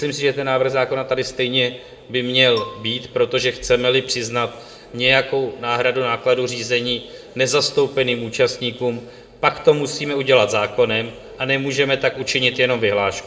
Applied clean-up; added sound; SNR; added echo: none; Marimba, xylophone; 19 dB; reverberation time 0.7 s.